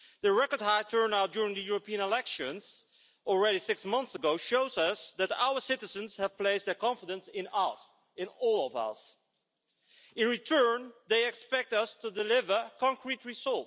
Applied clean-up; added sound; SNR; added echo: none; none; none; none.